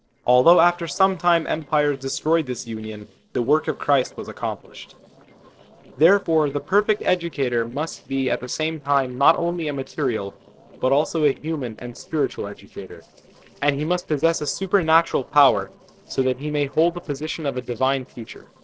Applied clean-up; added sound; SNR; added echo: neural separator model SepFormer DNS4.